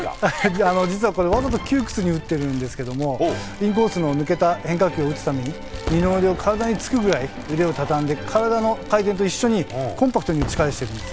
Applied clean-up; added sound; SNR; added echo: none; Fire + Fireworks; 13 dB; none.